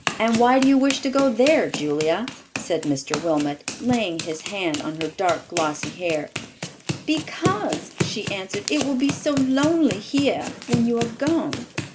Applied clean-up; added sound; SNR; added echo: none; Run; 9 dB; none.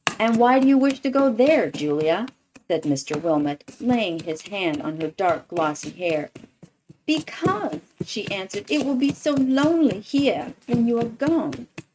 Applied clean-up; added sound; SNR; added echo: neural mask model RNNoise.